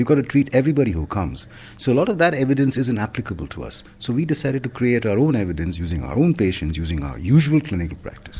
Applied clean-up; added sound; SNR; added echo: none; none; none; none.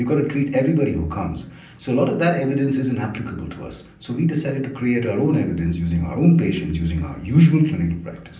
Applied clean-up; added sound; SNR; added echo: none; none; none; reverberation time 0.6 s.